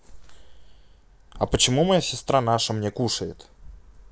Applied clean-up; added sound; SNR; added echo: none; none; none; none.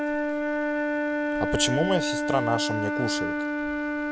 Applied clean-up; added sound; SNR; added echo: none; Wind instrument, woodwind instrument; -3 dB; none.